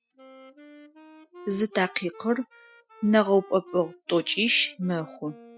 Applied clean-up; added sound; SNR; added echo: classical method Wiener filter.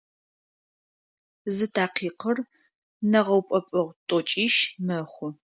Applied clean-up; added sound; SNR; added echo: none; none; none; none.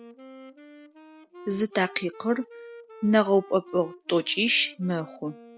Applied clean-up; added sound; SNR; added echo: none; Wind instrument, woodwind instrument; 19 dB; none.